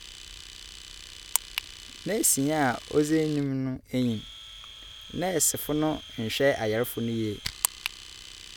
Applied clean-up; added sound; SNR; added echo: none; Domestic sounds, home sounds; 15 dB; none.